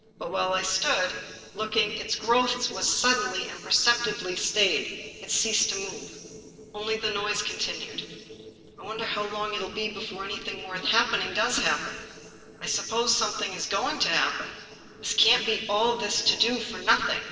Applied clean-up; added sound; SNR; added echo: neural separator model SepFormer DNS4.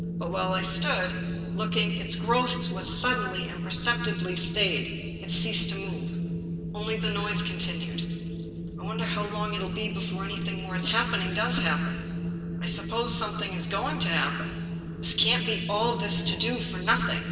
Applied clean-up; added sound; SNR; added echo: none; Wind; 2 dB; reverberation time 2.8 s.